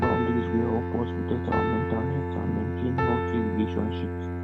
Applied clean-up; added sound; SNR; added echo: none; Bowed string instrument + Piano; -1 dB; none.